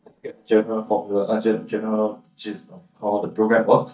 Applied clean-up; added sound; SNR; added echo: neural mask model DeepFilterNet 3.